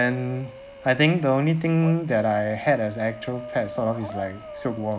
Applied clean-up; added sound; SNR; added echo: none; Dog; 15 dB; none.